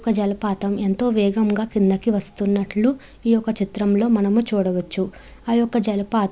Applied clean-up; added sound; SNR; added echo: none; none; none; none.